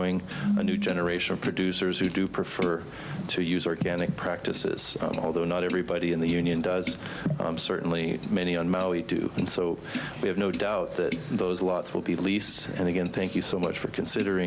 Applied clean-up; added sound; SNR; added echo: none; Tap; 15 dB; none.